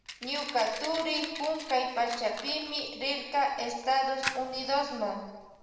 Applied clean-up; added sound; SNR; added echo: none; Fire; 12 dB; reverberation time 1.2 s.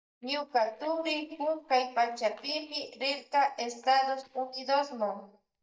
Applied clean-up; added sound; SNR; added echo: neural mask model DeepFilterNet 3.